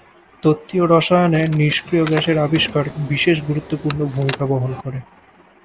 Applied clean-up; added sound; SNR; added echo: none; Car; 15 dB; none.